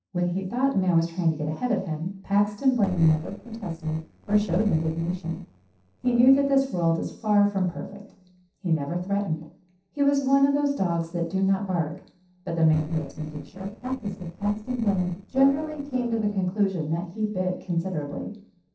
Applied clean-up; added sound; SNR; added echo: neural separator model SepFormer DNS4.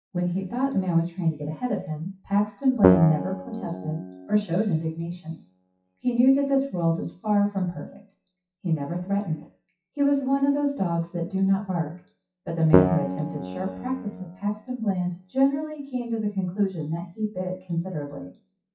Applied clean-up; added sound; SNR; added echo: classical method WPE with log-MMSE.